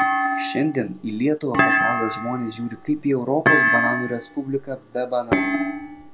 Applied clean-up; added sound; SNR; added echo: none; Thump, thud; -2 dB; none.